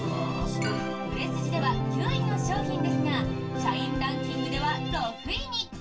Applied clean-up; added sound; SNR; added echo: none; Organ; -3 dB; reverberation time 0.2 s.